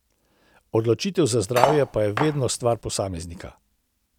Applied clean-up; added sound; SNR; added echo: none; Cutlery, silverware; 2 dB; none.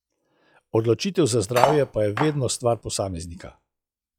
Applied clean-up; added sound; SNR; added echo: classical method log-MMSE.